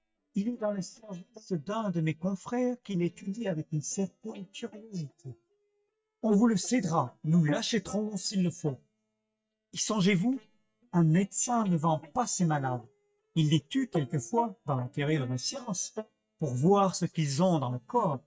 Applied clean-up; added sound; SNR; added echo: neural mask model DeepFilterNet 3.